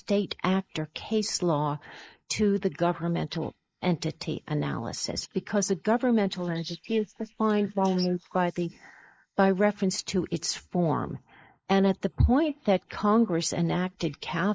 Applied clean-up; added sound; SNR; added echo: neural mask model Resemble Enhance denoiser.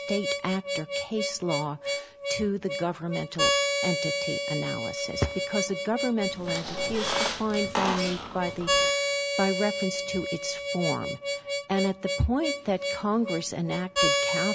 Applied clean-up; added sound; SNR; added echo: none; Harmonica + Squeak; -1 dB; none.